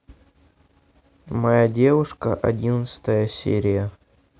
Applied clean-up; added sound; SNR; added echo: none; none; none; none.